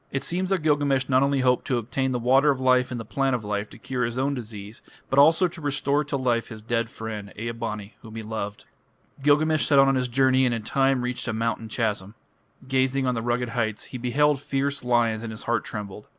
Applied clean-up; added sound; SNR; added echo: none; none; none; none.